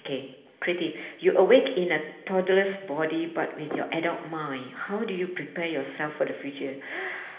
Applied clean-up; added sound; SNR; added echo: none; none; none; reverberation time 1.0 s.